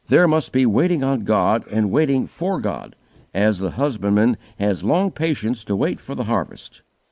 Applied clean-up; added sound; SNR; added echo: neural mask model Resemble Enhance denoiser.